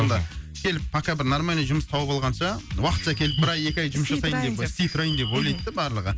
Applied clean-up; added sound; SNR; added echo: none; Bird; 12 dB; none.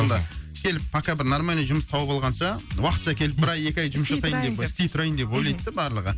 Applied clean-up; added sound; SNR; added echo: none; none; none; none.